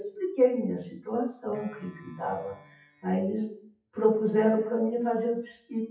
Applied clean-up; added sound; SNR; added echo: classical method WPE with log-MMSE.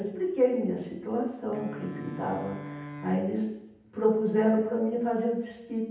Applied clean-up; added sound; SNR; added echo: none; Wind instrument, woodwind instrument; 14 dB; reverberation time 0.9 s.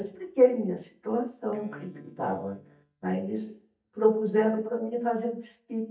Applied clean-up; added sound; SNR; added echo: neural mask model DeepFilterNet 3.